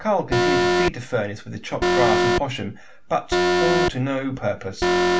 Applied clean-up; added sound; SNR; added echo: none; Alarm; -4 dB; none.